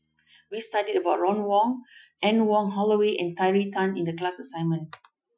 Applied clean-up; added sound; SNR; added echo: classical method Wiener filter.